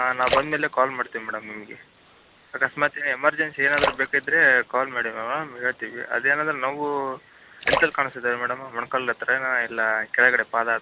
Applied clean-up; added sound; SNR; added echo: none; Splash, splatter; 8 dB; none.